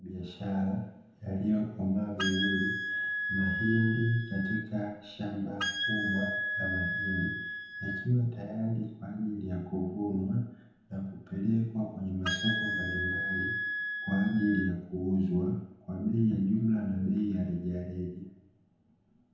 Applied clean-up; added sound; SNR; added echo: none; Wind instrument, woodwind instrument; 3 dB; reverberation time 1.0 s.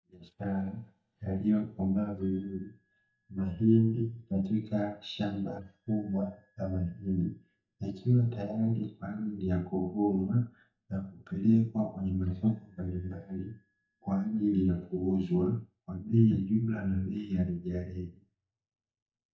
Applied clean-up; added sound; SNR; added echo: neural mask model DeepFilterNet 3.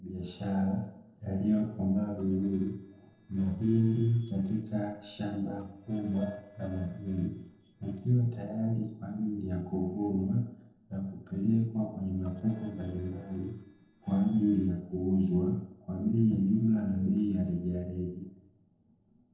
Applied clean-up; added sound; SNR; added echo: neural separator model SepFormer DNS4.